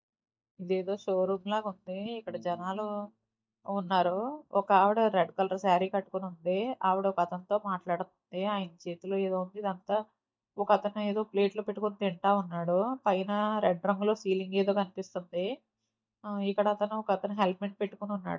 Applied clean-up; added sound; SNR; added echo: neural mask model DeepFilterNet 3.